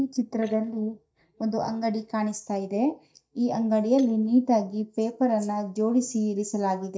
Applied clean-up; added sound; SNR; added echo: neural mask model DeepFilterNet 3.